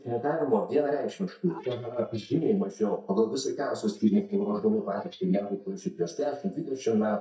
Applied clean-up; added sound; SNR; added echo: neural mask model DeepFilterNet 3.